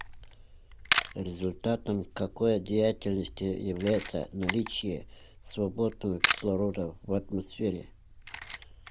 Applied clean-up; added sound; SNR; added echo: none; Camera; 2 dB; none.